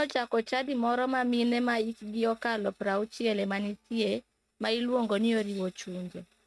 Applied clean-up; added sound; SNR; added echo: neural mask model RNNoise.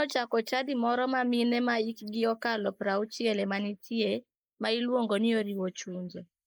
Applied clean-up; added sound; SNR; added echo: neural mask model Resemble Enhance denoiser.